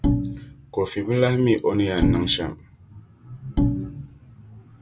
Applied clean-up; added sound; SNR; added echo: none; Bowed string instrument; 1 dB; none.